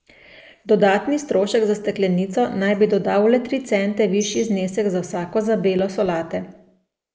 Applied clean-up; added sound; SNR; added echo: neural mask model Resemble Enhance denoiser.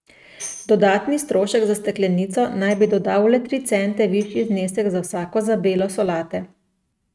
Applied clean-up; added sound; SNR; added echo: neural mask model RNNoise.